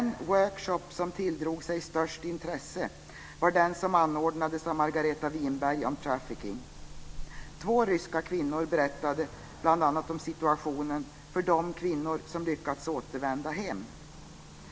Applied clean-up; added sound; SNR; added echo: none; Cricket / Motor vehicle (road); 19 dB; none.